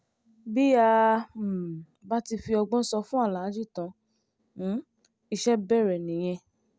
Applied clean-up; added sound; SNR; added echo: none; none; none; none.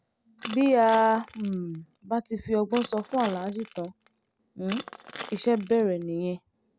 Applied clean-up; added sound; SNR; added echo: none; Crushing; 15 dB; none.